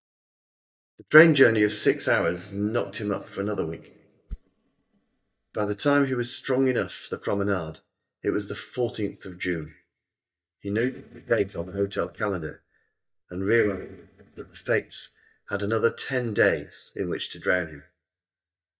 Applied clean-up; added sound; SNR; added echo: neural mask model DeepFilterNet 3.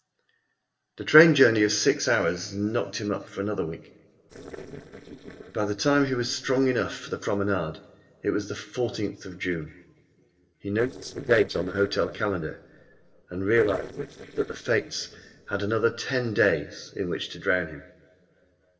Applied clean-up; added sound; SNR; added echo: neural separator model SepFormer DNS4.